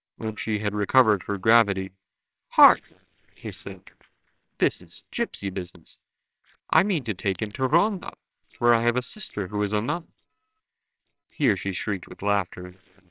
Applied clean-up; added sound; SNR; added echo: neural separator model SepFormer WHAMR!.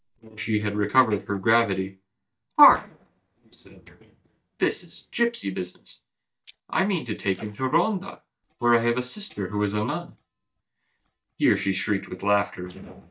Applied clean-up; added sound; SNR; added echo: neural mask model DeepFilterNet 3.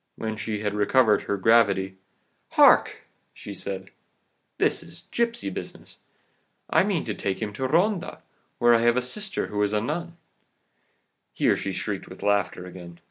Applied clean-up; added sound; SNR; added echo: none; none; none; none.